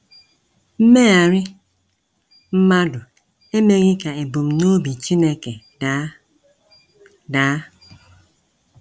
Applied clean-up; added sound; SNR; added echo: none; none; none; none.